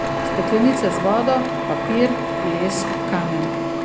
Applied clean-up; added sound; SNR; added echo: none; Printer; 1 dB; none.